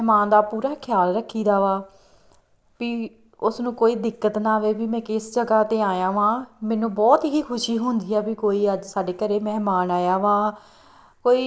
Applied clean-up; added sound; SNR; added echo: none; none; none; none.